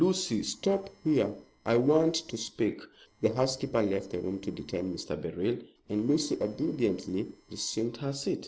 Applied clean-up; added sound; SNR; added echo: neural separator model SepFormer DNS4.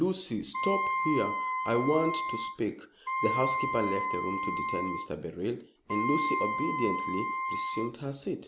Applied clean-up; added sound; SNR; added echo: none; Wind instrument, woodwind instrument; 0 dB; none.